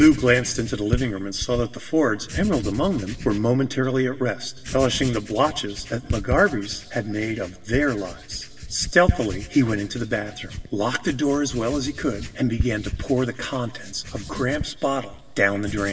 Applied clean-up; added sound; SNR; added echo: none; Writing; 9 dB; reverberation time 2.7 s.